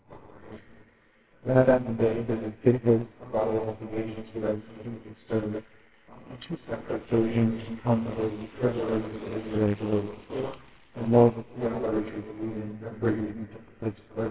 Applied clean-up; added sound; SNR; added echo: neural separator model SepFormer WHAMR!.